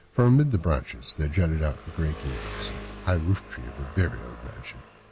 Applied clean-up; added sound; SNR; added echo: none; Engine; 15 dB; none.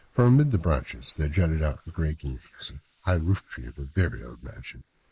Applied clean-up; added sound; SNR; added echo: neural mask model Resemble Enhance denoiser.